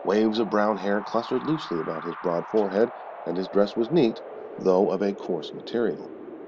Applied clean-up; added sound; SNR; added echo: none; Wind; 13 dB; none.